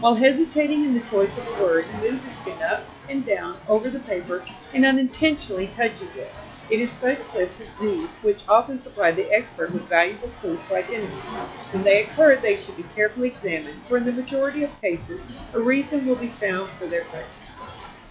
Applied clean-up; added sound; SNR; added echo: classical method log-MMSE.